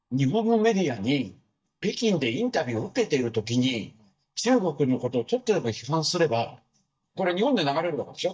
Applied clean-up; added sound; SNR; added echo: neural mask model DeepFilterNet 3.